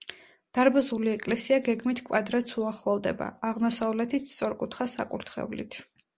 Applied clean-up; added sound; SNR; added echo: none; none; none; none.